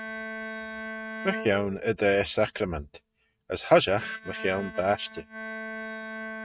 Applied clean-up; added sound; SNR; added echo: neural mask model RNNoise.